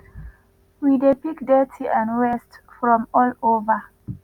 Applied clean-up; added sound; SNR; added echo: none; none; none; none.